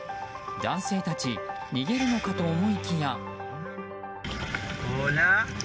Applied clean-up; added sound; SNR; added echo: none; none; none; none.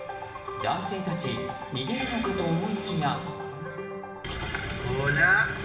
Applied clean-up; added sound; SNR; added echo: none; none; none; reverberation time 1.2 s.